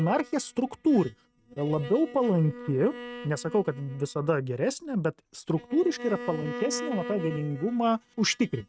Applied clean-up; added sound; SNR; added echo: neural mask model RNNoise.